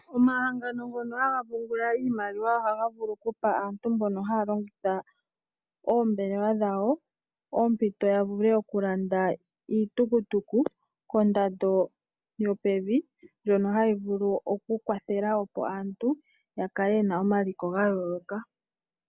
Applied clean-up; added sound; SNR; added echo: none; none; none; none.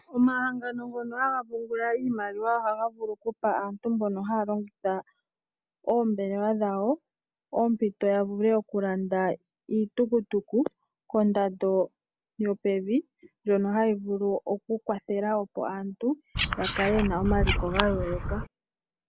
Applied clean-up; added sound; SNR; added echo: none; Frog; 0 dB; none.